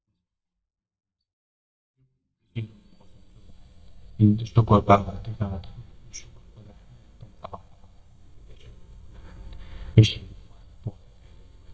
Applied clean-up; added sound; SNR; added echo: neural mask model DeepFilterNet 3.